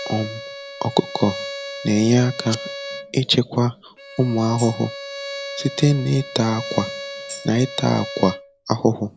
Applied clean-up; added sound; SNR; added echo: none; Tambourine + Bowed string instrument; 12 dB; none.